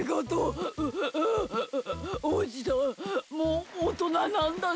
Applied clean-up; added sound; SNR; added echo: none; none; none; none.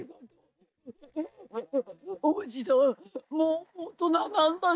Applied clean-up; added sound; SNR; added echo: neural mask model DeepFilterNet 3.